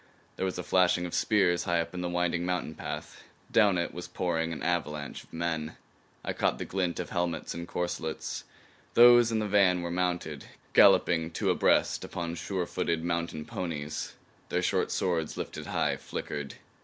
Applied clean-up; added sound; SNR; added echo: none; none; none; none.